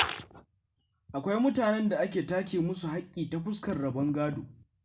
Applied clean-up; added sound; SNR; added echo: none; none; none; none.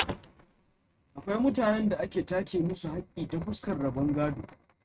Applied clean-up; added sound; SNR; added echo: neural mask model RNNoise.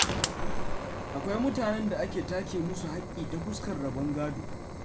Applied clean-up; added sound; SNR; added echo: none; Fire; 1 dB; none.